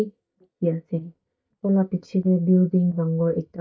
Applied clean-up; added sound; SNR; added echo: neural mask model DeepFilterNet 3.